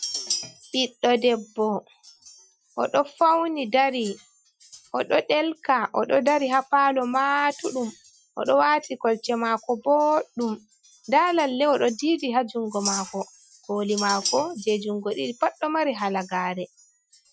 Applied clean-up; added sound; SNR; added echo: classical method Wiener filter.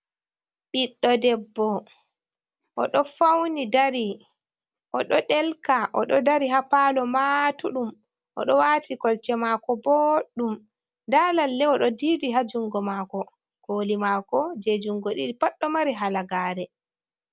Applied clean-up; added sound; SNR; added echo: none; none; none; none.